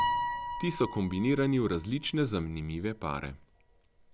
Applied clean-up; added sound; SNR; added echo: none; Piano; 7 dB; none.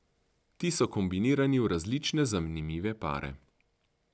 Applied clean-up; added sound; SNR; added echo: none; none; none; none.